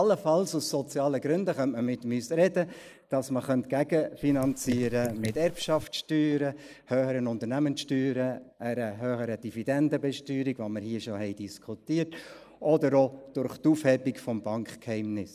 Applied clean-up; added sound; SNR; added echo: neural mask model Resemble Enhance denoiser.